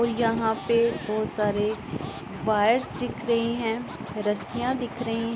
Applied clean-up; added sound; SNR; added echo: none; Scratching (performance technique); 18 dB; none.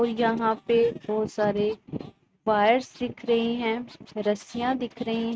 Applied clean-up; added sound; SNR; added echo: neural mask model RNNoise.